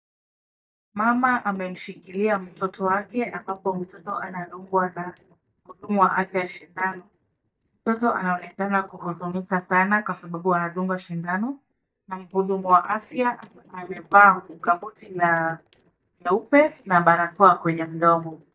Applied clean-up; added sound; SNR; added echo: neural mask model DeepFilterNet 3.